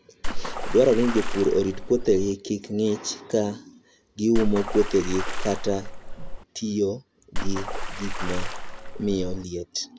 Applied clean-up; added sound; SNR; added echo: none; Water / Splash, splatter; 1 dB; none.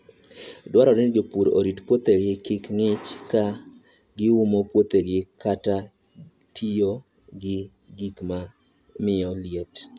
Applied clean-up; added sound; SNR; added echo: none; none; none; none.